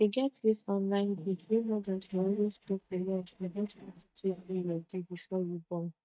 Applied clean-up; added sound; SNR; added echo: neural mask model DeepFilterNet 3.